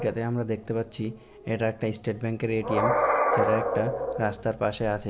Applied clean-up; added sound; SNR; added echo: none; Animal; 1 dB; none.